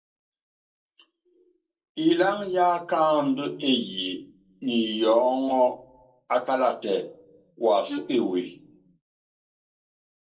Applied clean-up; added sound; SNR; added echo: neural separator model SepFormer DNS4.